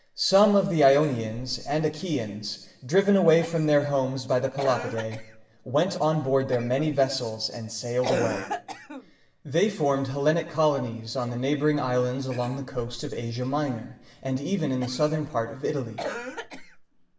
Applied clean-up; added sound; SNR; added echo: none; Cough; 14 dB; reverberation time 0.8 s.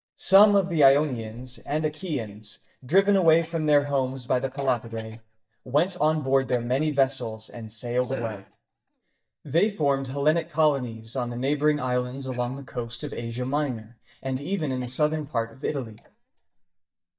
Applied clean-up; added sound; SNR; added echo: neural mask model DeepFilterNet 3.